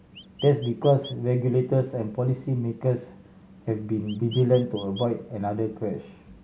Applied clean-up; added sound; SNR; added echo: none; Chirp, tweet; 18 dB; none.